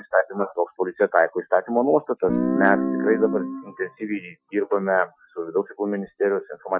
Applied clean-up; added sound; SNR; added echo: classical method Wiener filter.